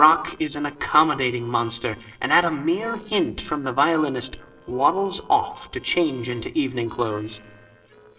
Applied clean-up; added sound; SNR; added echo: neural separator model SepFormer DNS4.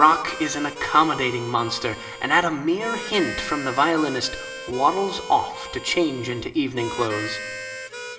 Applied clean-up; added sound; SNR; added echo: none; Harmonica; 11 dB; reverberation time 2.2 s.